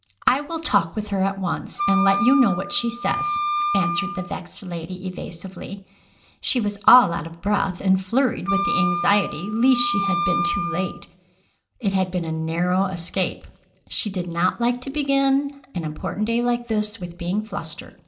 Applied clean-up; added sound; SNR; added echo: none; Wind instrument, woodwind instrument; 3 dB; reverberation time 0.4 s.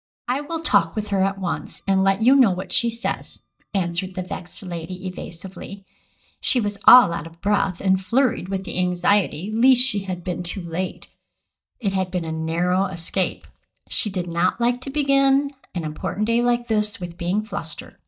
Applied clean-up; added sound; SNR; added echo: neural mask model DeepFilterNet 3.